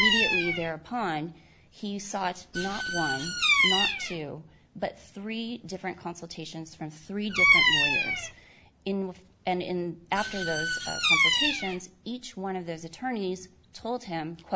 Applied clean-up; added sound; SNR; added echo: none; Bird vocalization, bird call, bird song; -4 dB; none.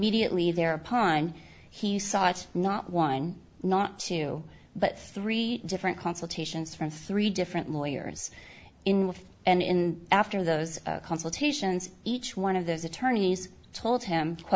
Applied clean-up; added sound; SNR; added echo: none; none; none; none.